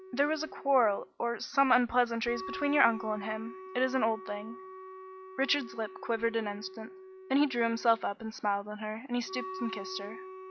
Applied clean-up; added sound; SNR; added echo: none; Wind instrument, woodwind instrument; 14 dB; none.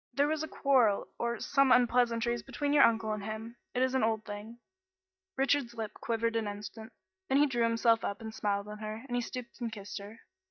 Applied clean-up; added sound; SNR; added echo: neural mask model DeepFilterNet 3.